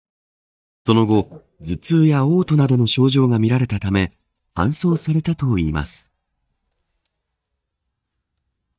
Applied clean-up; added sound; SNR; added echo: neural mask model DeepFilterNet 3.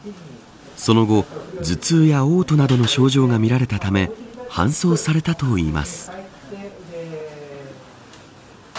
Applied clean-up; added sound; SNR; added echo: none; none; none; none.